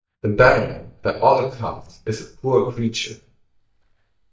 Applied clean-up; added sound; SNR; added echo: neural mask model DeepFilterNet 3.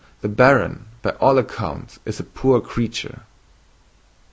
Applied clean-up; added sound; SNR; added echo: none; none; none; none.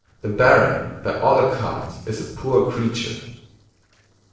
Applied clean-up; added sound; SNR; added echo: neural separator model SepFormer DNS4.